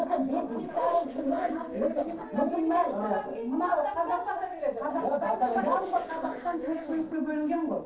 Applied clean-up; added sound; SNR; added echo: neural separator model SepFormer DNS4.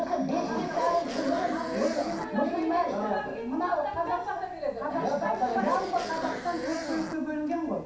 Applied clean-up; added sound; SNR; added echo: none; Zipper (clothing); 10 dB; reverberation time 0.6 s.